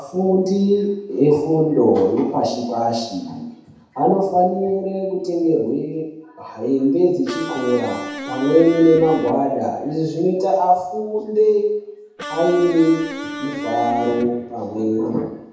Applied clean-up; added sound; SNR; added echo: none; Electric guitar; 12 dB; reverberation time 0.8 s.